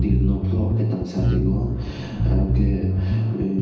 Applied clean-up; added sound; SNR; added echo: none; Bass guitar; -4 dB; reverberation time 0.9 s.